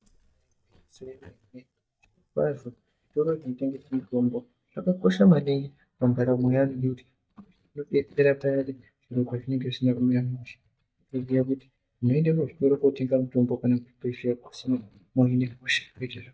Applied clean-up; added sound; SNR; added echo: neural mask model DeepFilterNet 3.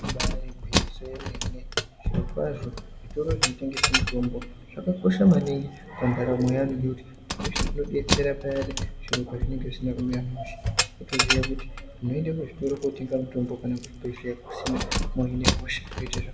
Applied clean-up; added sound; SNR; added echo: none; Keys jangling; 1 dB; reverberation time 0.8 s.